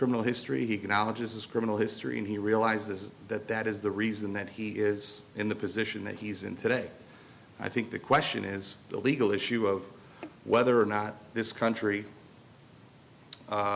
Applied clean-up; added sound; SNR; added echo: none; none; none; none.